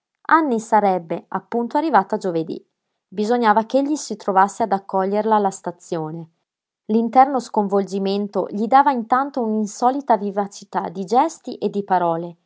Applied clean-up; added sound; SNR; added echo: none; none; none; none.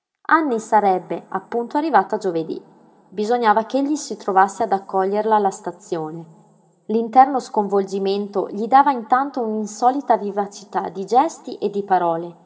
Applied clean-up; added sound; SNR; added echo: none; none; none; reverberation time 2.8 s.